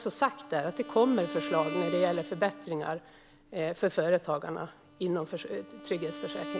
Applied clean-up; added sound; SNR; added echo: none; Bowed string instrument; 11 dB; none.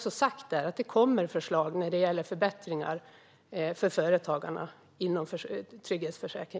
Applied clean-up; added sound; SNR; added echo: none; none; none; none.